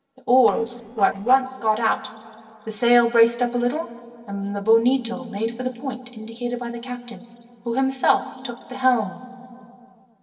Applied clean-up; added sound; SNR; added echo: neural separator model SepFormer DNS4.